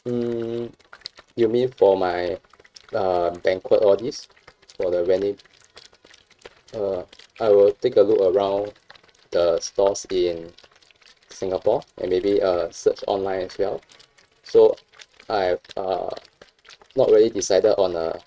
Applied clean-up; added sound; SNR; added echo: neural mask model RNNoise.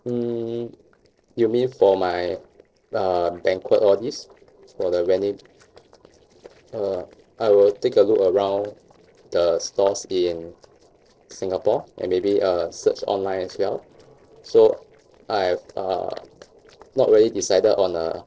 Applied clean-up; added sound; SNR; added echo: neural separator model SepFormer DNS4.